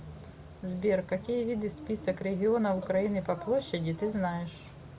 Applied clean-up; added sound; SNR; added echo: none; none; none; none.